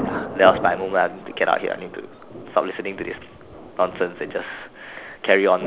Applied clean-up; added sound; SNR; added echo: none; Thunder; 11 dB; none.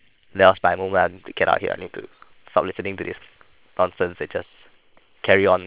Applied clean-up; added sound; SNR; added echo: neural separator model SepFormer WHAM!.